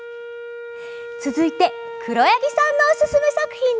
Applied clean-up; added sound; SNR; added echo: none; Wind instrument, woodwind instrument; 13 dB; none.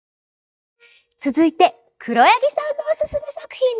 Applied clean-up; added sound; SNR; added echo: neural mask model DeepFilterNet 3.